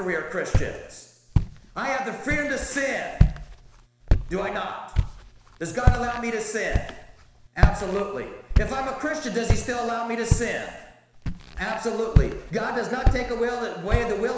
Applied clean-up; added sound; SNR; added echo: none; Walk, footsteps; -3 dB; reverberation time 1.1 s.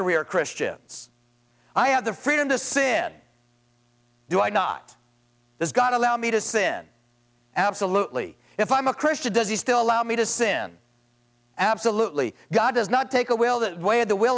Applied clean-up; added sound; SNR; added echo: none; none; none; none.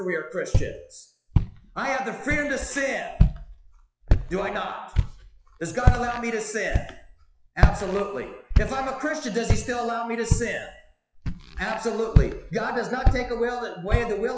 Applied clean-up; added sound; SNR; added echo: classical method WPE with log-MMSE.